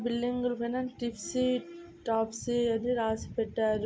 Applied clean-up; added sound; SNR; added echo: none; none; none; none.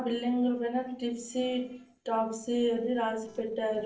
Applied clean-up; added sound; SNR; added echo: neural separator model SepFormer DNS4.